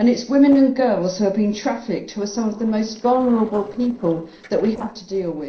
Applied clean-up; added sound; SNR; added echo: neural separator model SepFormer DNS4.